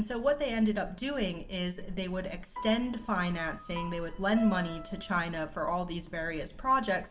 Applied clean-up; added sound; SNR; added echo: none; Piano; 13 dB; reverberation time 0.3 s.